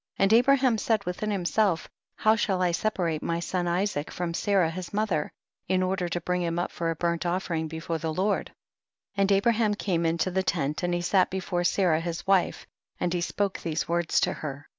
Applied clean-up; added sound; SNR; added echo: none; none; none; none.